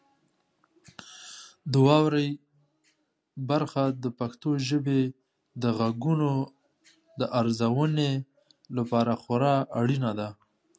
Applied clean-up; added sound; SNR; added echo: none; none; none; none.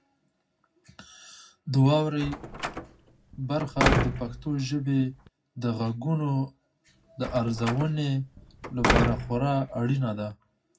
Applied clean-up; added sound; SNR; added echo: none; Slam; 2 dB; reverberation time 0.4 s.